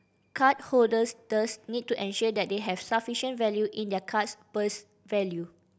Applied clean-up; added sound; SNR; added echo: none; none; none; none.